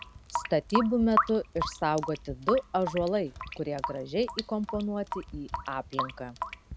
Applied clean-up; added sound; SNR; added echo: none; Drip / Sink (filling or washing) / Water tap, faucet; 5 dB; none.